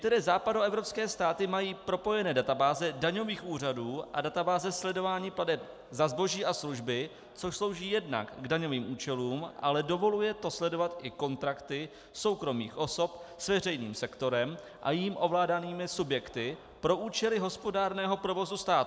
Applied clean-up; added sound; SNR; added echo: none; none; none; none.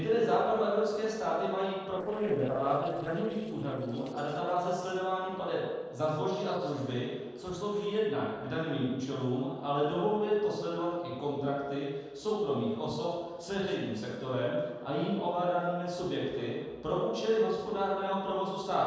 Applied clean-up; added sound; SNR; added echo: neural separator model SepFormer DNS4.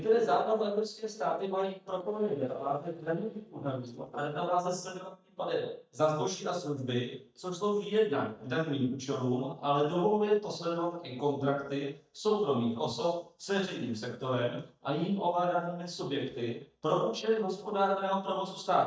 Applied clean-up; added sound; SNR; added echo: neural mask model DeepFilterNet 3.